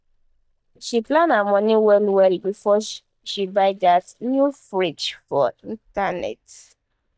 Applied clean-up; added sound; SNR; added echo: neural mask model DeepFilterNet 3.